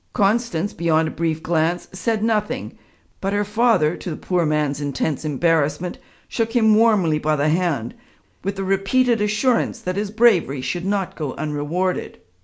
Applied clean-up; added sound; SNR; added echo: none; none; none; none.